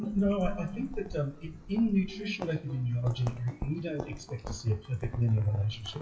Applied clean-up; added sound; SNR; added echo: classical method WPE with log-MMSE.